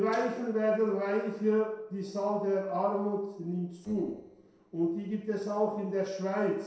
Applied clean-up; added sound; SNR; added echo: neural separator model SepFormer DNS4.